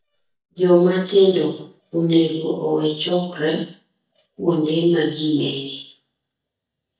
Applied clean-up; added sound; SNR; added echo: neural mask model DeepFilterNet 3.